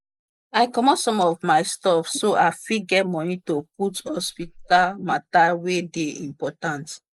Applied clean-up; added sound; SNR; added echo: neural mask model Resemble Enhance denoiser.